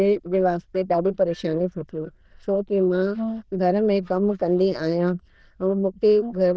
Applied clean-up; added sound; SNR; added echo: neural diffusion model UNIVERSE++.